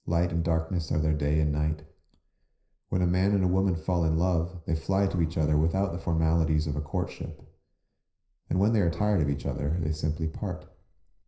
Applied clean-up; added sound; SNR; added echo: neural separator model SepFormer DNS4.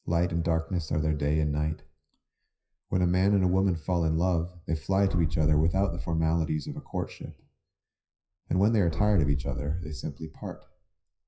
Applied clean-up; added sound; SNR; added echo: classical method WPE with log-MMSE.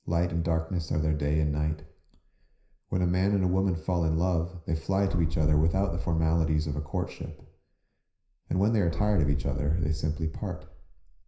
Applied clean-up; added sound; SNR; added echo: none; Boom; 4 dB; reverberation time 0.5 s.